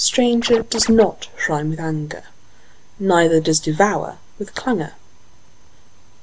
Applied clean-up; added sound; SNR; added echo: none; Scratching (performance technique); 10 dB; none.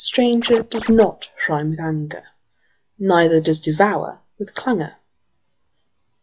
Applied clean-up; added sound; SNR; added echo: classical method log-MMSE.